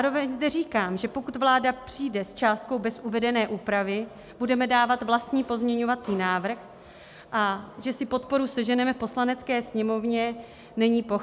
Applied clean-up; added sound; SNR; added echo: none; none; none; none.